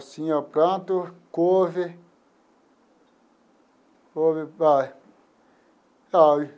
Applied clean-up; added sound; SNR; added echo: none; none; none; none.